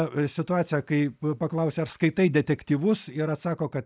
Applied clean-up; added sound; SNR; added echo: none; none; none; none.